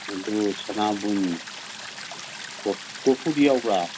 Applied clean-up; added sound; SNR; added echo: none; Stream; 12 dB; none.